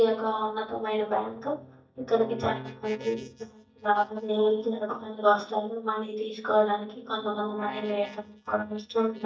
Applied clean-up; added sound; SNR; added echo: neural mask model DeepFilterNet 3.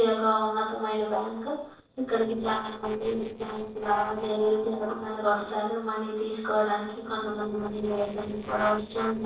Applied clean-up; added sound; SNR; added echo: neural separator model SepFormer DNS4.